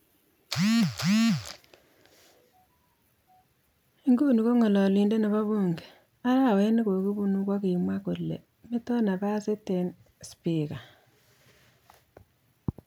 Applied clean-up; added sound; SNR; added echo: none; none; none; none.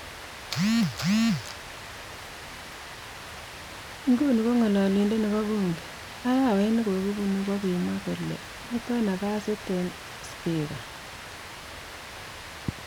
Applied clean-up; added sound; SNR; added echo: none; Rain; 13 dB; none.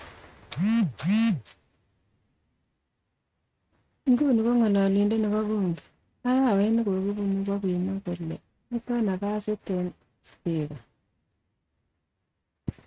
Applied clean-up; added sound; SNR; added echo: neural mask model RNNoise.